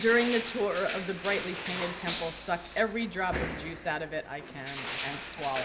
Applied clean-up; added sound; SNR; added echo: none; Crushing; 4 dB; none.